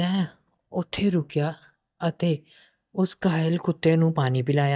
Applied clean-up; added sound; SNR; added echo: neural mask model DeepFilterNet 3.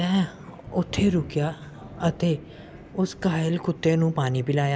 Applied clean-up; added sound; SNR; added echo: none; Thunder; 19 dB; none.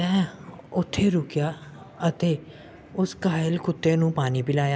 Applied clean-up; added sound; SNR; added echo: none; none; none; none.